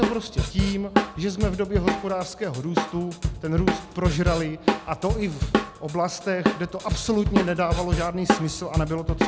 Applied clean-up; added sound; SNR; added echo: none; Drum kit; -1 dB; none.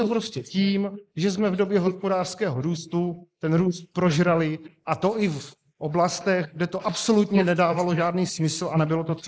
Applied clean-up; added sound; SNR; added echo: neural mask model Resemble Enhance denoiser.